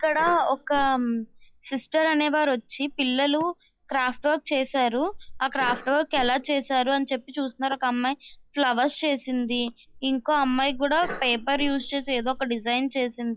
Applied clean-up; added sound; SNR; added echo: classical method log-MMSE.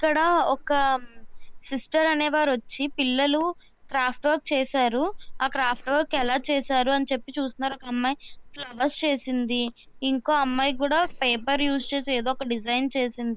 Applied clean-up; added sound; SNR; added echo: neural separator model SepFormer WHAM!.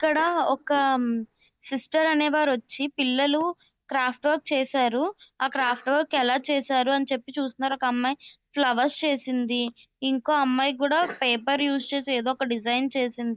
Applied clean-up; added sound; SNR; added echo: neural mask model DeepFilterNet 3.